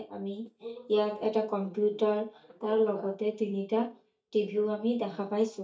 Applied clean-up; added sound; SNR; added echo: neural mask model DeepFilterNet 3.